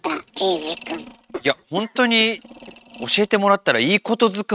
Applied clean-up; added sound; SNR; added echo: neural mask model RNNoise.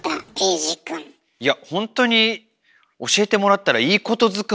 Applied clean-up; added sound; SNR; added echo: none; none; none; none.